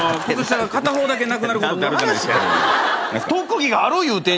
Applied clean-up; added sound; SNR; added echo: none; none; none; none.